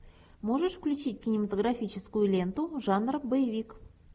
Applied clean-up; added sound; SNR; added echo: none; none; none; none.